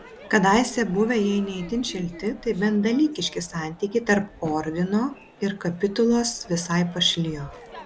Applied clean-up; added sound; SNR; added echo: none; Crowd / Fireworks; 20 dB; none.